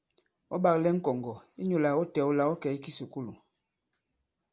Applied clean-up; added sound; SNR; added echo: none; none; none; none.